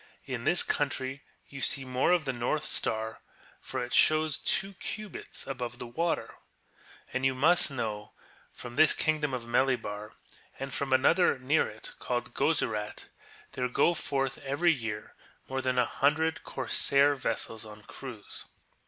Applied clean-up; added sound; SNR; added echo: none; none; none; none.